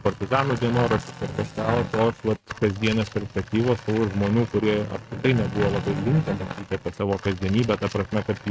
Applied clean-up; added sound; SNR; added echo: neural mask model RNNoise.